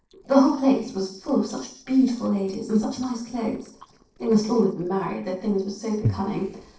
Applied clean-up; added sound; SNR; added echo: neural separator model SepFormer DNS4.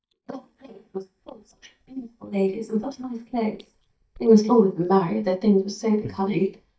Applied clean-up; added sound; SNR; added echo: neural mask model DeepFilterNet 3.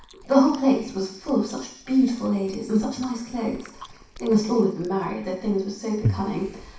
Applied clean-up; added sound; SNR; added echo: none; Chewing, mastication; 13 dB; reverberation time 0.6 s.